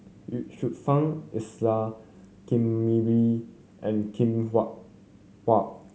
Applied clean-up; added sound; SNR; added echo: none; none; none; none.